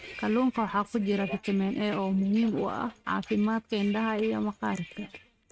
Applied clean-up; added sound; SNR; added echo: neural mask model RNNoise.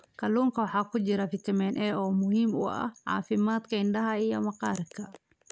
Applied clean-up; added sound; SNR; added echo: none; none; none; none.